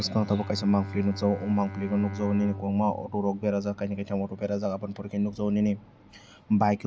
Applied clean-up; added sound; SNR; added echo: none; Bowed string instrument; 13 dB; none.